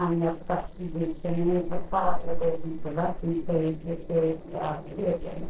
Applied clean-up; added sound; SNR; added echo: neural separator model SepFormer DNS4.